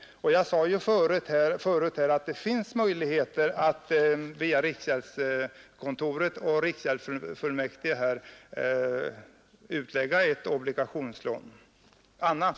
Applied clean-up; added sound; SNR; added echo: none; none; none; none.